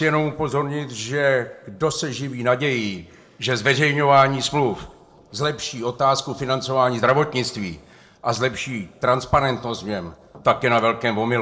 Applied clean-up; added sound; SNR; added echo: neural separator model SepFormer DNS4.